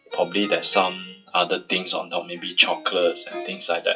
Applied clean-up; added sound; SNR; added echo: classical method WPE with log-MMSE.